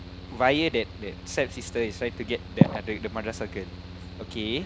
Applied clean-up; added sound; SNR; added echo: none; Mechanical fan; 12 dB; none.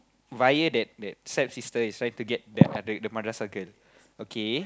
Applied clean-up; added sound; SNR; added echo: none; none; none; none.